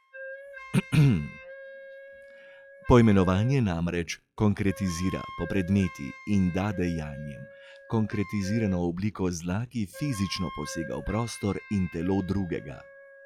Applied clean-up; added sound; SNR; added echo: classical method log-MMSE.